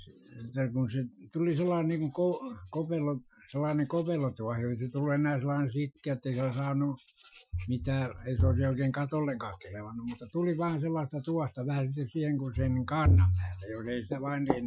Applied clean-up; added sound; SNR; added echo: classical method Wiener filter.